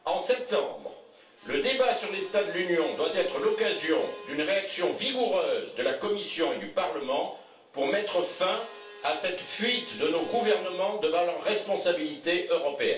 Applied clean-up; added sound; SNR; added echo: none; Bowed string instrument; 18 dB; reverberation time 0.3 s.